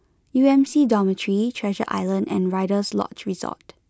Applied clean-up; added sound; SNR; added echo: none; none; none; none.